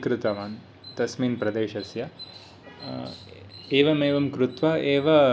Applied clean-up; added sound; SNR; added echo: none; none; none; none.